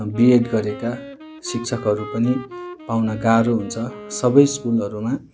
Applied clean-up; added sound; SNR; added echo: none; Wind instrument, woodwind instrument; 16 dB; none.